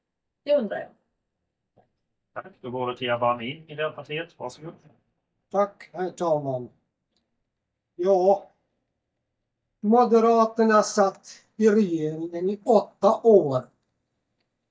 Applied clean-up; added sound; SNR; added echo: neural mask model DeepFilterNet 3.